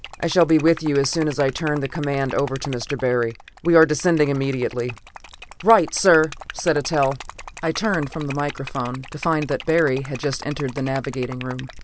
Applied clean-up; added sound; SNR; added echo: none; Liquid; 16 dB; none.